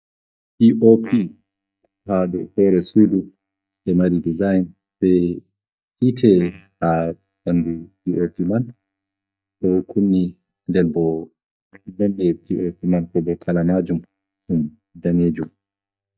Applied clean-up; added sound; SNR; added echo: neural mask model DeepFilterNet 3.